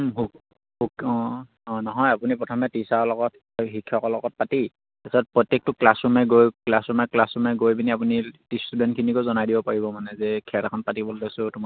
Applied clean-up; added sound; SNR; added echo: none; none; none; none.